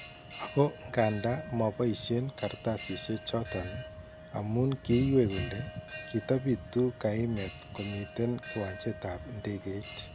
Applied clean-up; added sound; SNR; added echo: none; Bell; 13 dB; none.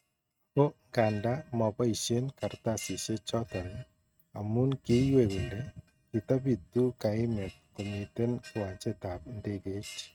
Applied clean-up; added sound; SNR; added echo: neural mask model RNNoise.